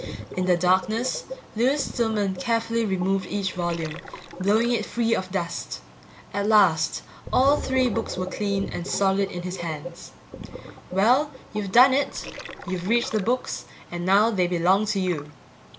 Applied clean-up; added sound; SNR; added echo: none; Gurgling; 13 dB; none.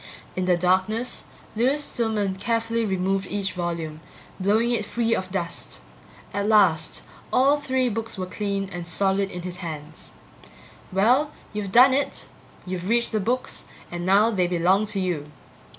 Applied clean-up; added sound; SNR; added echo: none; none; none; none.